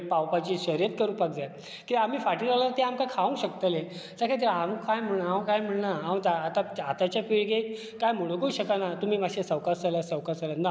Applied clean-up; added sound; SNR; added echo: none; none; none; none.